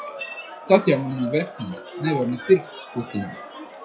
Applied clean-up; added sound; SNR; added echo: classical method WPE with log-MMSE.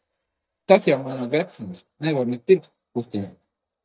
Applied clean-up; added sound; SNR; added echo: neural mask model DeepFilterNet 3.